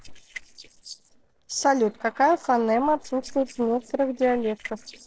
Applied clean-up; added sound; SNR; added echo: neural separator model SepFormer DNS4.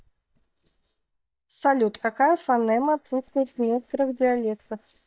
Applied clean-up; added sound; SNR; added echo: neural mask model DeepFilterNet 3.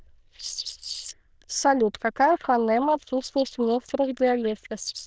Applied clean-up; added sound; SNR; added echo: neural diffusion model UNIVERSE++.